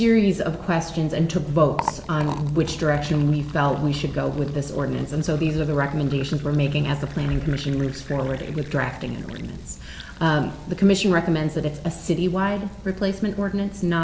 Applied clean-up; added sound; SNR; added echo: none; Liquid; 17 dB; none.